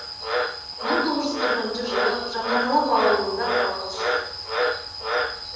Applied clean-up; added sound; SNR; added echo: none; Frog; -1 dB; reverberation time 1.1 s.